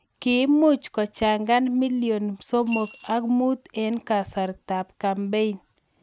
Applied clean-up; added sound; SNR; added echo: none; Coin (dropping) / Glass; 13 dB; none.